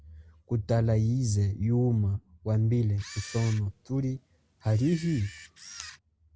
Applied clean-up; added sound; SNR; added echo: none; Camera; 18 dB; none.